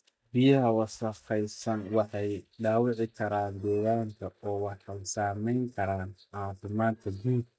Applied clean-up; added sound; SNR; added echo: neural mask model DeepFilterNet 3.